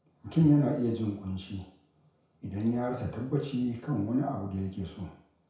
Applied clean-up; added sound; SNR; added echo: none; none; none; reverberation time 0.6 s.